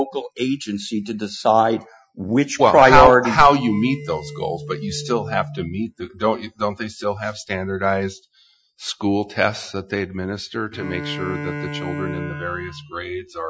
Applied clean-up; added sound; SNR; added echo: classical method Wiener filter.